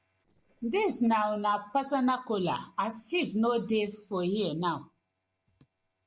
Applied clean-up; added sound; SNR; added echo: neural separator model SepFormer DNS4.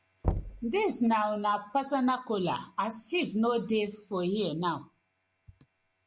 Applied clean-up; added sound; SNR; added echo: none; Knock; 7 dB; none.